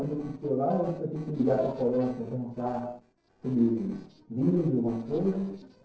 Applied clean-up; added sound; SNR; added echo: neural separator model SepFormer DNS4.